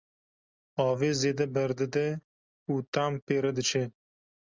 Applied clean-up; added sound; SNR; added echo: none; none; none; none.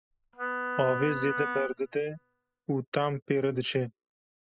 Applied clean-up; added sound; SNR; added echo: classical method spectral subtraction.